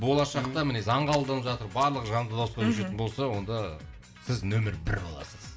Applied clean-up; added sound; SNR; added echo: none; none; none; reverberation time 0.4 s.